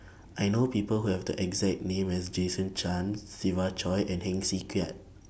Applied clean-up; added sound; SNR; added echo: none; none; none; none.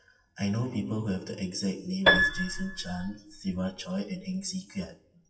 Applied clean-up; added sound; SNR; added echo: classical method WPE with log-MMSE.